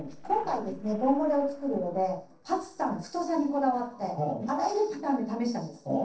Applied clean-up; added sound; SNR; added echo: neural separator model SepFormer DNS4.